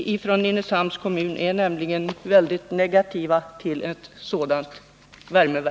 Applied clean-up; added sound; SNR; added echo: none; none; none; none.